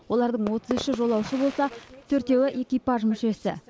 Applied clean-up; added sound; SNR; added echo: none; Fireworks; 14 dB; none.